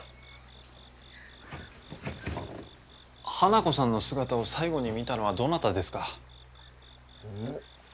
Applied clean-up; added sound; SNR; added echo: none; Bass guitar; 19 dB; none.